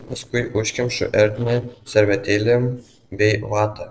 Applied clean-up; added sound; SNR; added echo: neural separator model SepFormer DNS4.